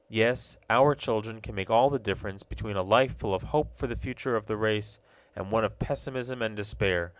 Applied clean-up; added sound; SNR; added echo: none; none; none; none.